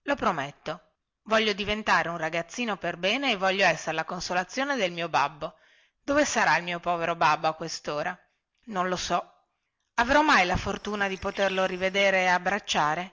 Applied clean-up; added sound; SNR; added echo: none; Bird; 18 dB; none.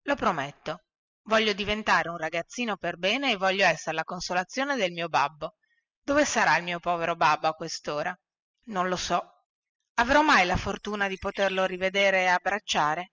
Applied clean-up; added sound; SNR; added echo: classical method spectral subtraction.